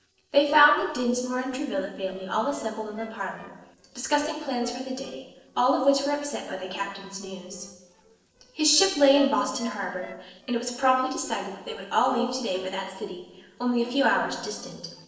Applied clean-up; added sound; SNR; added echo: neural separator model SepFormer DNS4.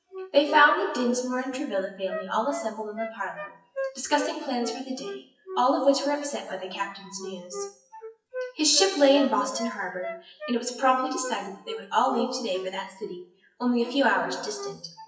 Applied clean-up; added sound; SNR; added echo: classical method WPE with log-MMSE.